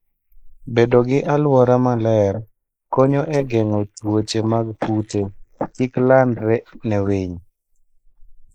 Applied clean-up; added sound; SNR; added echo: neural mask model Resemble Enhance denoiser.